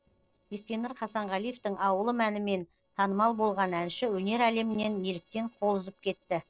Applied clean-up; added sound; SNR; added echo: neural separator model SepFormer DNS4.